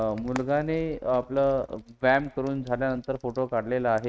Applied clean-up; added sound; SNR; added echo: neural mask model RNNoise.